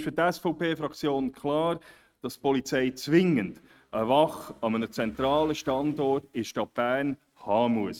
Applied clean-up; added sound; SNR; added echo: neural mask model RNNoise.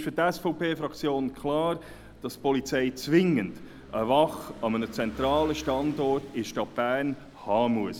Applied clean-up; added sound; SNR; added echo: none; Engine / Vehicle; 19 dB; none.